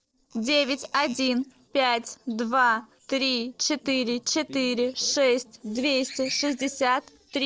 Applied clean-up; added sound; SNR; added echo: neural separator model SepFormer DNS4.